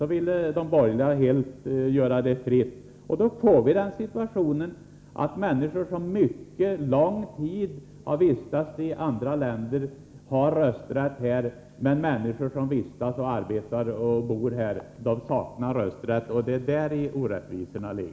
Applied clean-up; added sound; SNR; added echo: none; none; none; none.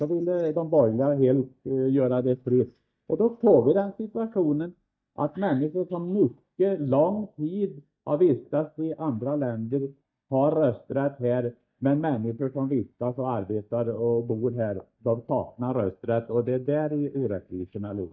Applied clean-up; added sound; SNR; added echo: neural mask model DeepFilterNet 3.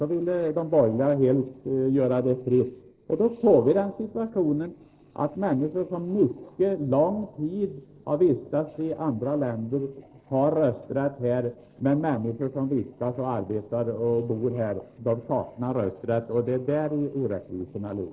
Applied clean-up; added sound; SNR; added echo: neural separator model SepFormer DNS4.